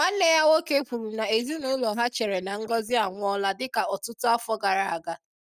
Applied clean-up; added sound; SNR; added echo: neural mask model DeepFilterNet 3.